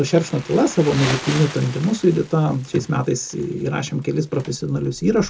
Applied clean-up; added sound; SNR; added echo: none; Crumpling, crinkling; 14 dB; reverberation time 0.2 s.